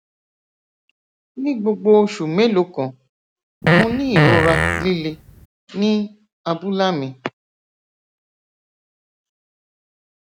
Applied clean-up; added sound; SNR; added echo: none; Fart; -4 dB; none.